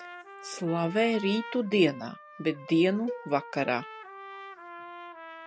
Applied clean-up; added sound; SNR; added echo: none; Trumpet + Cowbell; 14 dB; none.